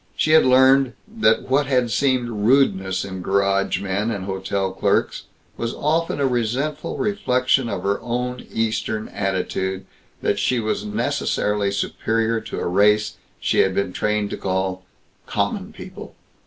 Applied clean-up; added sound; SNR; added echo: none; none; none; none.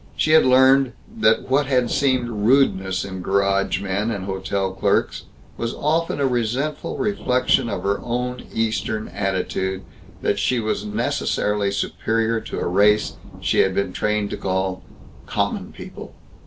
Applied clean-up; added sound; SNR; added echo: none; Thunder; 17 dB; none.